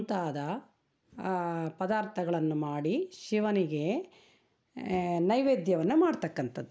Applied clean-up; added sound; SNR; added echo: none; none; none; none.